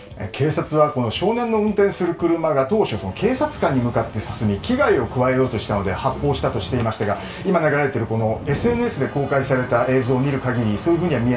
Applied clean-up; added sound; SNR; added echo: none; Fire; 14 dB; reverberation time 0.3 s.